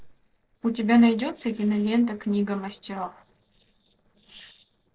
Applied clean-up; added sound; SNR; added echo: neural separator model SepFormer DNS4.